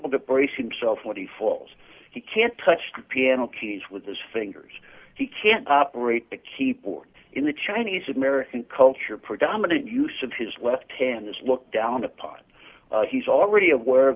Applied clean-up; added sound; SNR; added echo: none; none; none; none.